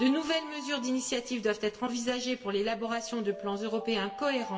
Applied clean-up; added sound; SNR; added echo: none; Alarm; 15 dB; reverberation time 0.7 s.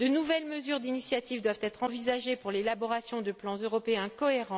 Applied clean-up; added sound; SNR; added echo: none; none; none; none.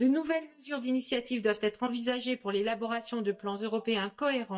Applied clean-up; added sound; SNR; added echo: neural mask model DeepFilterNet 3.